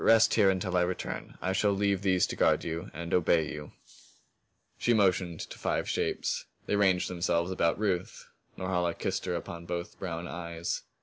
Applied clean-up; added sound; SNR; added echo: none; none; none; none.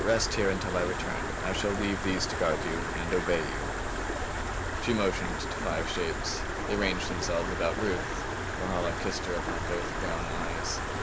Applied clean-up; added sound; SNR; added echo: none; Stream; 0 dB; none.